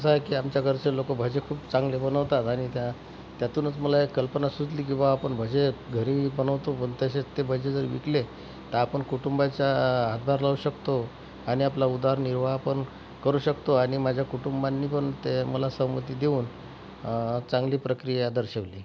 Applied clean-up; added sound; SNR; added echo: none; none; none; none.